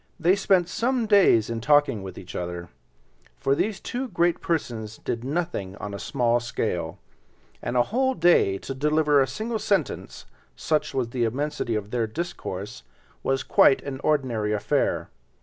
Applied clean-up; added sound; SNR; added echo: none; none; none; none.